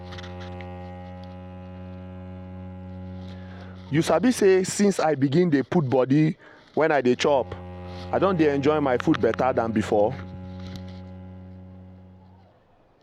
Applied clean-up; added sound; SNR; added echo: none; Bowed string instrument; 15 dB; none.